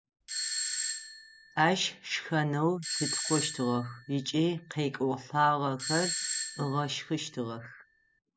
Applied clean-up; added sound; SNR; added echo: none; Doorbell; 6 dB; none.